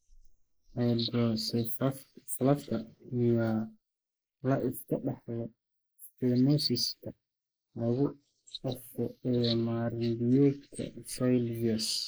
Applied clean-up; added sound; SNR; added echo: neural mask model Resemble Enhance denoiser.